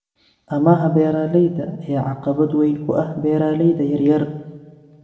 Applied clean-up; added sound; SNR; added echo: none; none; none; reverberation time 1.3 s.